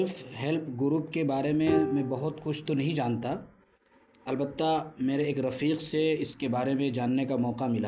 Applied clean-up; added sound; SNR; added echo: none; Bowed string instrument; 8 dB; none.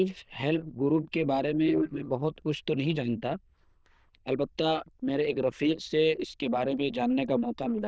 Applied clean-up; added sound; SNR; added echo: neural diffusion model UNIVERSE++.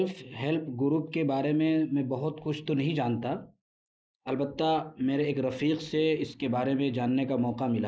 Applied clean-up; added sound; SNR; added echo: neural mask model Resemble Enhance denoiser.